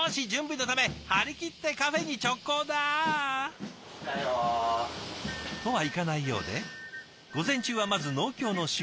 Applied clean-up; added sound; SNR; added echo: none; none; none; none.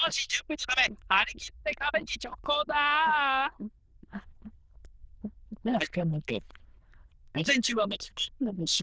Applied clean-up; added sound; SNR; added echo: neural diffusion model UNIVERSE++.